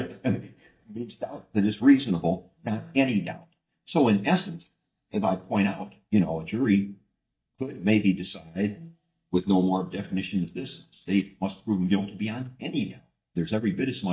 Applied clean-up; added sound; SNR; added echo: neural mask model DeepFilterNet 3.